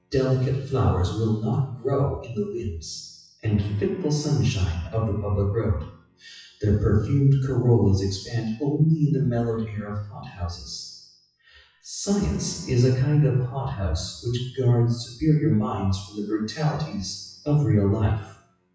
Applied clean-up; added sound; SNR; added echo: classical method WPE with log-MMSE.